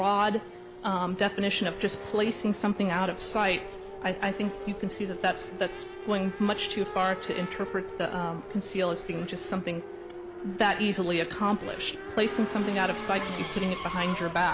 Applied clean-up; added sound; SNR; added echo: none; Race car, auto racing / Accelerating, revving, vroom; 9 dB; none.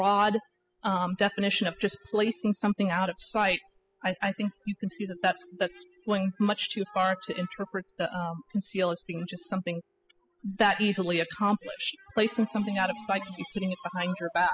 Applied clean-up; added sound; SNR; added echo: classical method spectral subtraction.